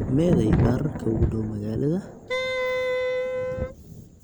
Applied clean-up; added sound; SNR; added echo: none; Thunder + Wind instrument, woodwind instrument; -1 dB; none.